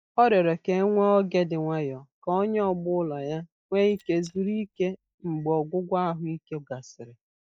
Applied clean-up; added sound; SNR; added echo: neural mask model DeepFilterNet 3.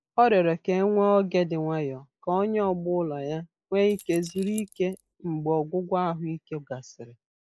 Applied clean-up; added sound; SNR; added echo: neural mask model Resemble Enhance denoiser.